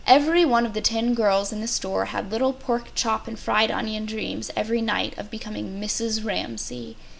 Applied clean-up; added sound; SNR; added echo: none; none; none; none.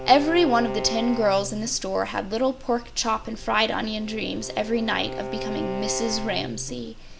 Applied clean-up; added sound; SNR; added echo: none; Bowed string instrument; 10 dB; none.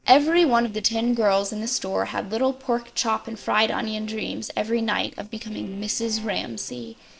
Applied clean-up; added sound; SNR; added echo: neural separator model SepFormer DNS4.